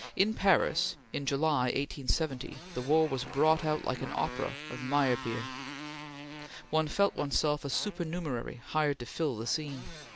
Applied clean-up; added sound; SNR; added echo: none; Motorcycle; 14 dB; none.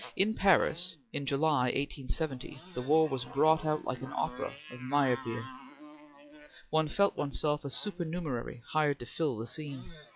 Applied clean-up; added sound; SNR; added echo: classical method log-MMSE.